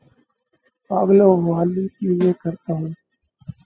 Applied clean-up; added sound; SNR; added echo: classical method spectral subtraction.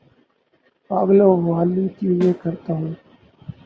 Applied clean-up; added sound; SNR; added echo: none; Snare drum; 19 dB; none.